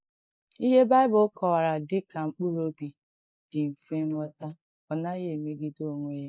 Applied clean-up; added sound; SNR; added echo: neural mask model Resemble Enhance denoiser.